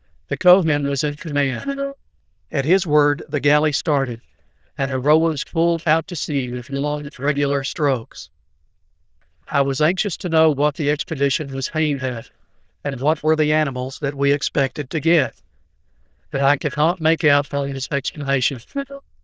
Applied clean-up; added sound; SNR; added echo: neural diffusion model UNIVERSE++.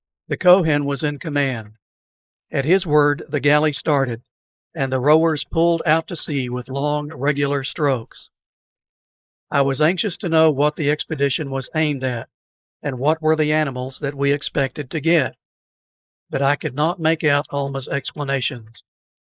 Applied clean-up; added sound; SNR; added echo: neural mask model Resemble Enhance denoiser.